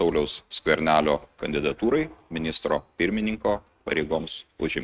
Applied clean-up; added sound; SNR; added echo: neural mask model RNNoise.